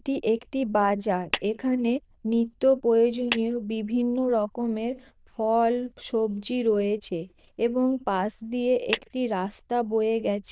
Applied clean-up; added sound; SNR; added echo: neural diffusion model UNIVERSE++.